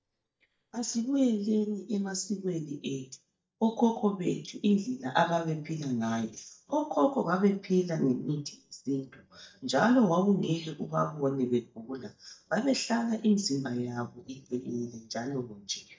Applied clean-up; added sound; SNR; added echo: neural mask model DeepFilterNet 3.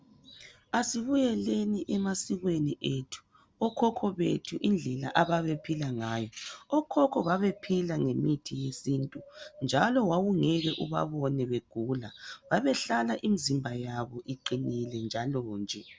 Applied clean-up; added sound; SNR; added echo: none; none; none; none.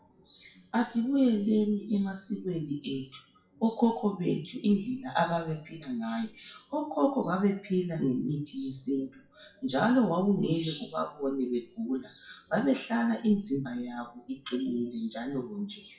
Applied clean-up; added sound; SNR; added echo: classical method WPE with log-MMSE.